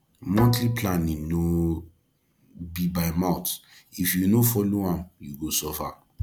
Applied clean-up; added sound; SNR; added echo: none; Bowed string instrument; 13 dB; none.